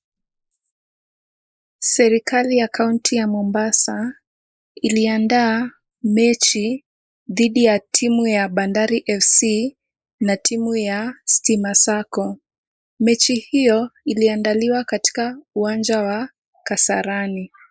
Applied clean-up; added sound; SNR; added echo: neural mask model Resemble Enhance denoiser.